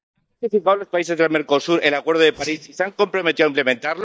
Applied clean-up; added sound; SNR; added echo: neural mask model DeepFilterNet 3.